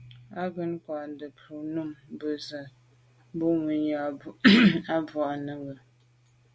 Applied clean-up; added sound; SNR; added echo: none; none; none; none.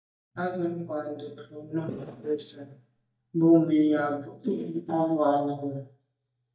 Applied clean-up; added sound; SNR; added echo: neural mask model DeepFilterNet 3.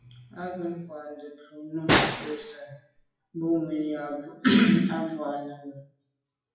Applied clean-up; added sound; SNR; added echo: classical method WPE with log-MMSE.